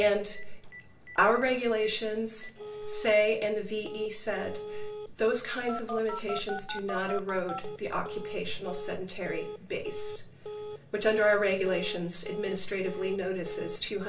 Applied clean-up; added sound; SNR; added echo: none; Telephone; 11 dB; reverberation time 0.2 s.